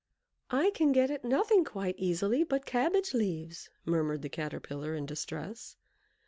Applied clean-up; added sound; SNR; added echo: none; none; none; none.